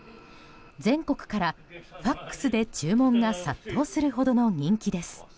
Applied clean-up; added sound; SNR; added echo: none; none; none; none.